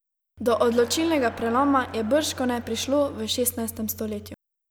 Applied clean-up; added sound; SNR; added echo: none; Crowd; 17 dB; none.